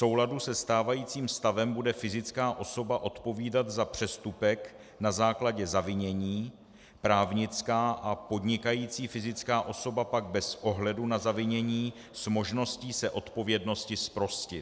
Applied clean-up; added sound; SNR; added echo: none; none; none; none.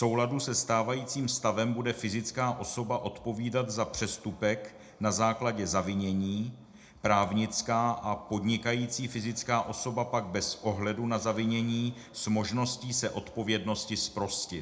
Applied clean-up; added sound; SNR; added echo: none; none; none; reverberation time 0.2 s.